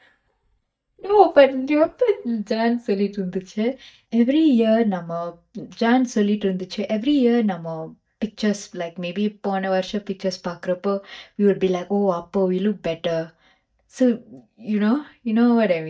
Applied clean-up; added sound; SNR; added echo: neural mask model DeepFilterNet 3.